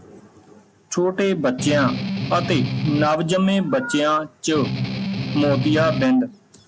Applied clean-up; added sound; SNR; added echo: none; Strum; 3 dB; none.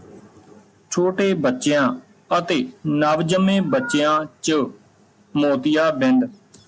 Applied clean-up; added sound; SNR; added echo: none; none; none; none.